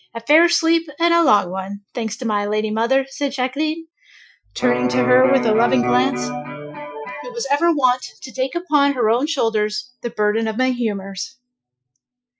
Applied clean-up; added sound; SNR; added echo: classical method Wiener filter.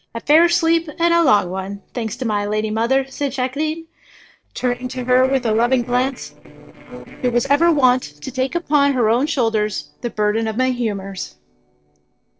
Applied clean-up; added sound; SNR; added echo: neural separator model SepFormer DNS4.